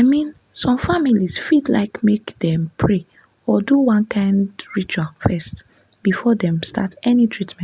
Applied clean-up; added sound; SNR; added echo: none; none; none; none.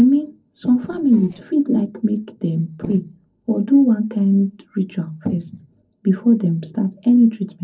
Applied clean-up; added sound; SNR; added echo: neural separator model SepFormer DNS4.